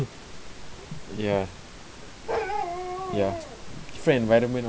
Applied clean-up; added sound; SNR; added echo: none; Bark; 5 dB; none.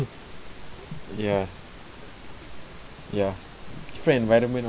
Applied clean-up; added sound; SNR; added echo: none; none; none; none.